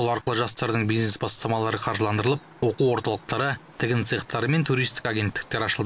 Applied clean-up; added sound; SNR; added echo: none; none; none; none.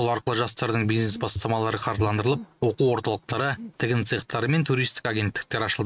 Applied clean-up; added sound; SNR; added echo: neural mask model RNNoise.